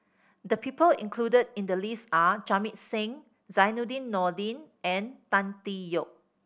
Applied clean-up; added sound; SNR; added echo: none; none; none; none.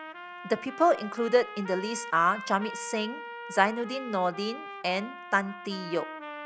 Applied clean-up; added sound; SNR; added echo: none; Trumpet; 12 dB; none.